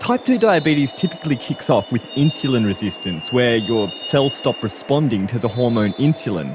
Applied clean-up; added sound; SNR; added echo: none; Truck; 14 dB; none.